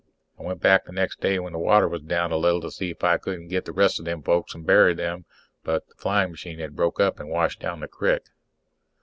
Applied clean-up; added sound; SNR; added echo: none; none; none; none.